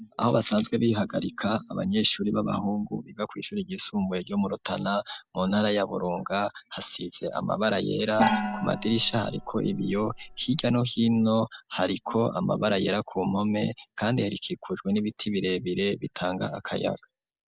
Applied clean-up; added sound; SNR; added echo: none; Gong; 4 dB; none.